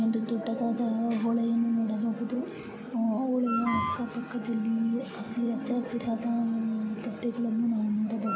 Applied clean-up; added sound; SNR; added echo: none; Wind instrument, woodwind instrument; 12 dB; none.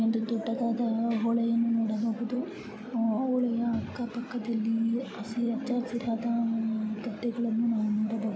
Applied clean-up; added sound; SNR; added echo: none; none; none; none.